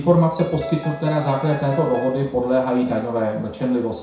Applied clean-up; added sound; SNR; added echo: none; Piano; 11 dB; reverberation time 0.6 s.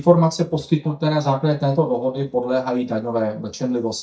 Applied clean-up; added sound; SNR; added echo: neural mask model DeepFilterNet 3.